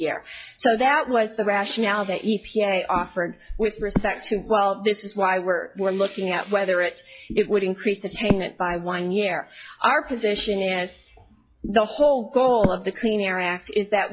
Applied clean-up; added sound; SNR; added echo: classical method log-MMSE.